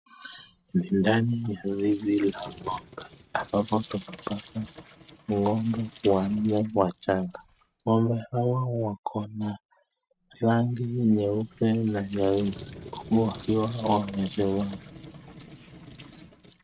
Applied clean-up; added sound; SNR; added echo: neural mask model RNNoise.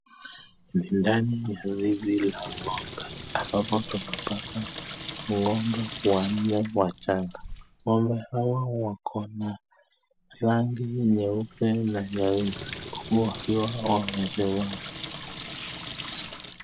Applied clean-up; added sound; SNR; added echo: none; Sink (filling or washing) / Water tap, faucet; 10 dB; none.